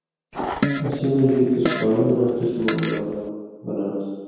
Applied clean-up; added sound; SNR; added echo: none; Fart; 6 dB; reverberation time 1.2 s.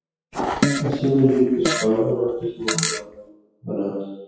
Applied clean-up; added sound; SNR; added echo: classical method WPE with log-MMSE.